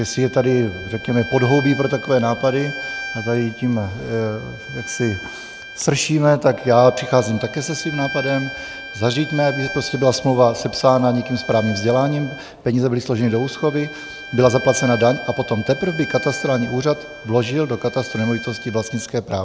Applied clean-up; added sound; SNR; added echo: none; Bowed string instrument; 13 dB; none.